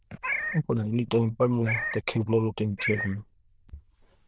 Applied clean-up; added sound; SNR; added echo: neural diffusion model UNIVERSE++.